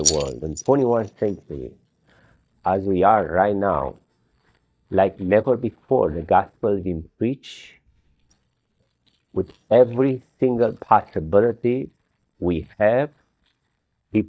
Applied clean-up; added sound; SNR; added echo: neural mask model DeepFilterNet 3.